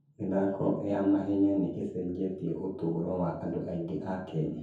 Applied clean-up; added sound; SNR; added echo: none; none; none; reverberation time 0.6 s.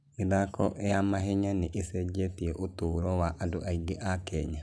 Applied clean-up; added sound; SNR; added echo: none; none; none; none.